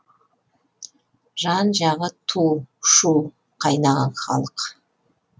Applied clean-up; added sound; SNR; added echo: none; none; none; none.